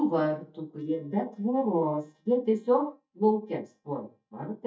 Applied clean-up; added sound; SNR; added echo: neural mask model DeepFilterNet 3.